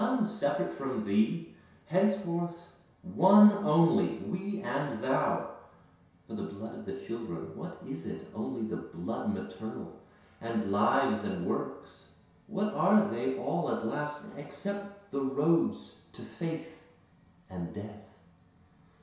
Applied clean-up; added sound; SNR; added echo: none; none; none; reverberation time 0.7 s.